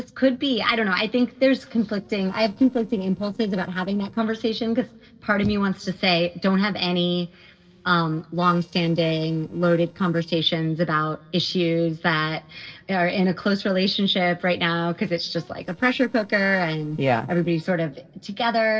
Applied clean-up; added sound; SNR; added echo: neural separator model SepFormer DNS4.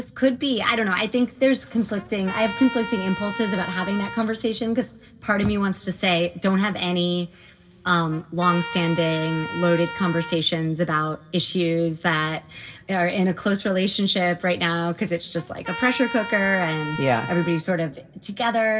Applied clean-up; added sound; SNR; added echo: none; Trumpet; 12 dB; reverberation time 2.4 s.